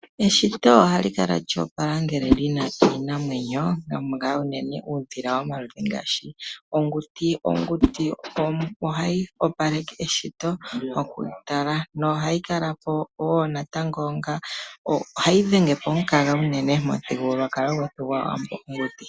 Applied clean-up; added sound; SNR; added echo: none; Whoosh, swoosh, swish; 6 dB; none.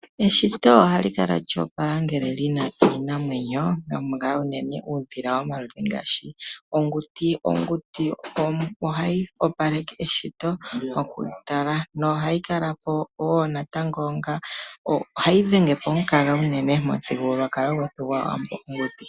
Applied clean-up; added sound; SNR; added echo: none; none; none; none.